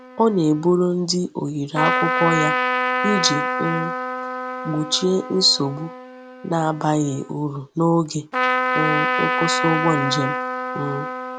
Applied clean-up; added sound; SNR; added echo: none; Trumpet; 2 dB; none.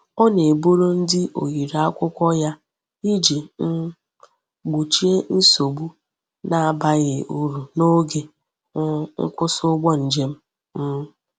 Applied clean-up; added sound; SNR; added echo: none; none; none; none.